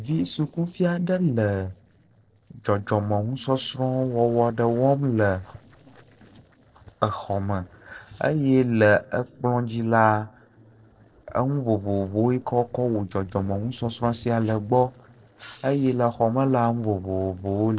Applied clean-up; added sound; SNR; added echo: neural separator model SepFormer DNS4.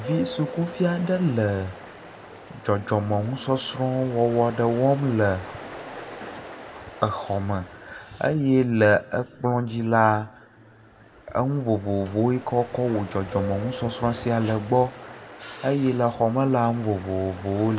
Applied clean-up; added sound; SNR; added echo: none; Ocean; 15 dB; reverberation time 0.7 s.